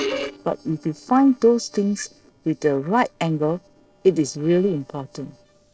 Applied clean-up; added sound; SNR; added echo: neural separator model SepFormer DNS4.